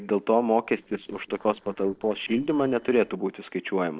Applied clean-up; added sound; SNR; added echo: neural separator model SepFormer DNS4.